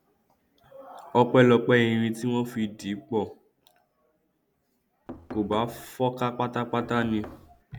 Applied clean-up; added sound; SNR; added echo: none; Knock; 15 dB; none.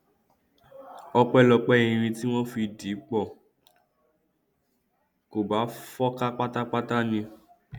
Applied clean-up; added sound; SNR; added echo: none; none; none; none.